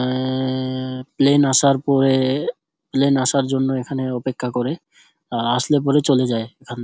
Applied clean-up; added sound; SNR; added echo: none; none; none; none.